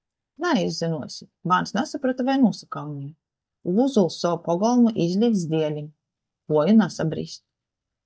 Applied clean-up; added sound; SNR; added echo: neural mask model DeepFilterNet 3.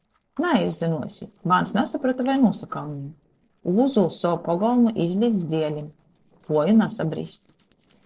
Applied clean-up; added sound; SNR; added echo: neural separator model SepFormer DNS4.